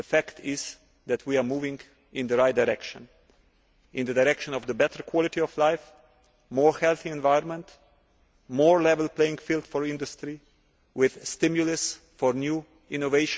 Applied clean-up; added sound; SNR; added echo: none; none; none; none.